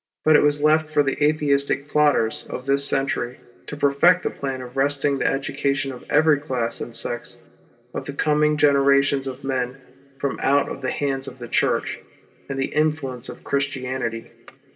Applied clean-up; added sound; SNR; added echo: none; none; none; reverberation time 3.0 s.